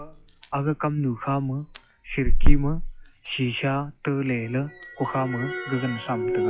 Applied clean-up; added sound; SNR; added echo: classical method log-MMSE.